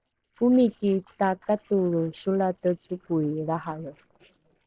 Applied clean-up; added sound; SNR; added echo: neural separator model SepFormer DNS4.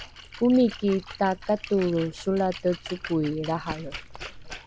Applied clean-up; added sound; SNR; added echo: none; Splash, splatter; 15 dB; none.